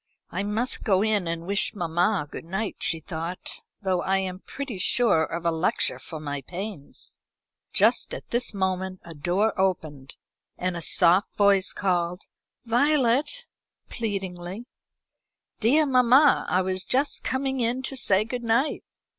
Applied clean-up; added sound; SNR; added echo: none; none; none; none.